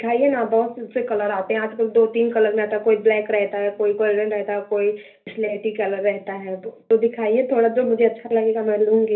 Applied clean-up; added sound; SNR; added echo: none; none; none; reverberation time 0.3 s.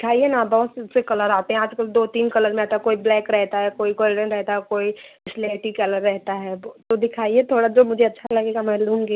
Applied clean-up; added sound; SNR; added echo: none; none; none; none.